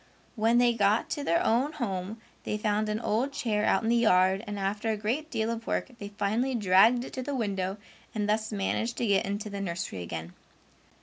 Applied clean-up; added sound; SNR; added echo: none; none; none; none.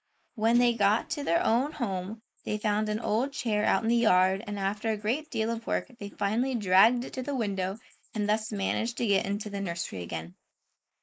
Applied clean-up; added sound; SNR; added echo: neural mask model Resemble Enhance denoiser.